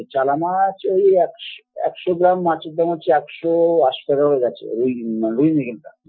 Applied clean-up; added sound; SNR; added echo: classical method Wiener filter.